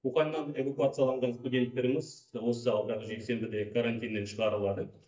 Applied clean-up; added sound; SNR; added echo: neural mask model DeepFilterNet 3.